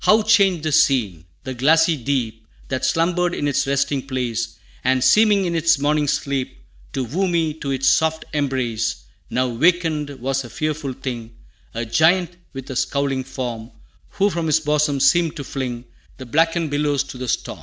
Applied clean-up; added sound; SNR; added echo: none; none; none; none.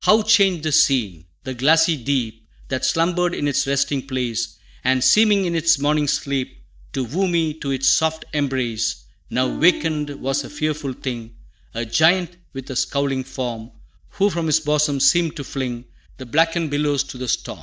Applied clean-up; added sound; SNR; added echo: neural mask model DeepFilterNet 3.